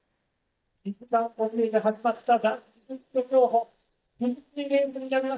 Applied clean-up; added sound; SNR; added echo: neural mask model DeepFilterNet 3.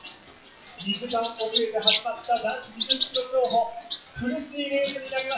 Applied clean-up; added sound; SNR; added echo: classical method WPE with log-MMSE.